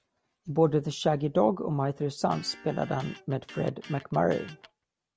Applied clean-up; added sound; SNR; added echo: none; Electric guitar; 20 dB; none.